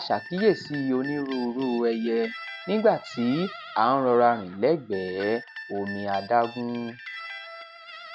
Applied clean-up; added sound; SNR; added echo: none; Guitar; 15 dB; none.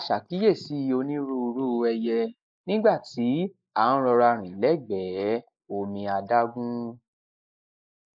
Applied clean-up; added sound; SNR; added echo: neural mask model Resemble Enhance denoiser.